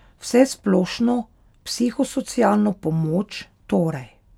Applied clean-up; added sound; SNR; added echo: none; none; none; none.